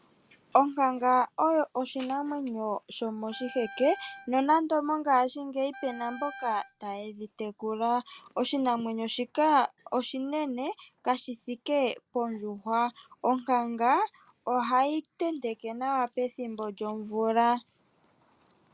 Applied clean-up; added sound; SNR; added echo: none; Wind instrument, woodwind instrument; 18 dB; none.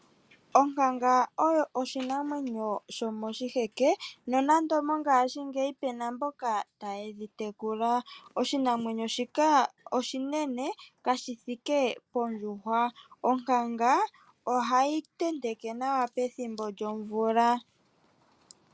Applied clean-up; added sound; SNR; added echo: none; none; none; none.